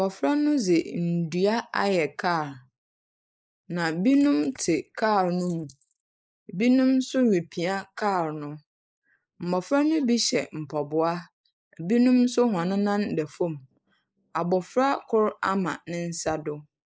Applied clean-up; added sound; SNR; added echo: neural mask model Resemble Enhance denoiser.